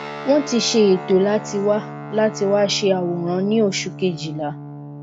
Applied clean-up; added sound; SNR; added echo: none; Guitar; 13 dB; none.